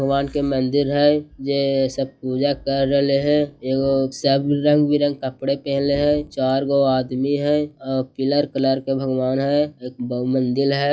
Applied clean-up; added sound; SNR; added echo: classical method log-MMSE.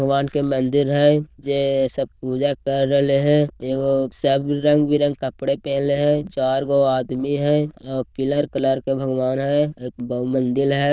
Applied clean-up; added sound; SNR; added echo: neural diffusion model UNIVERSE++.